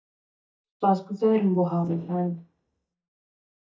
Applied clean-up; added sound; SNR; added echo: neural mask model DeepFilterNet 3.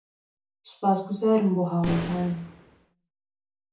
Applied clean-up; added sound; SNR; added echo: none; Boom; 9 dB; reverberation time 0.6 s.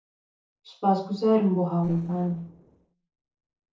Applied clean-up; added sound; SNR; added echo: neural separator model SepFormer DNS4.